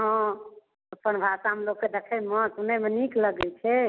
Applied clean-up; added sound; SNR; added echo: none; none; none; none.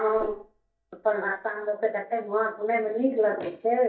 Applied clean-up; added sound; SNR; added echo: neural mask model DeepFilterNet 3.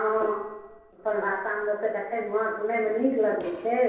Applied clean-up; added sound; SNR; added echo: neural separator model SepFormer DNS4.